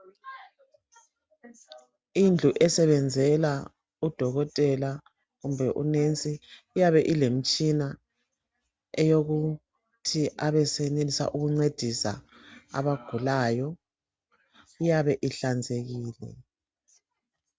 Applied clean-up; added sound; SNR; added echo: none; none; none; none.